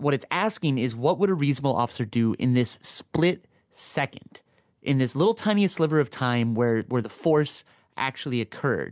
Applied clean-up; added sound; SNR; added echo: none; none; none; none.